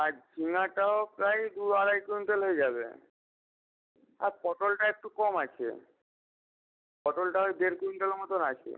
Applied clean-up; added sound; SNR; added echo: none; none; none; none.